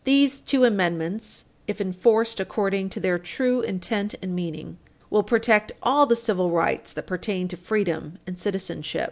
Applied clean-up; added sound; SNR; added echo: none; none; none; none.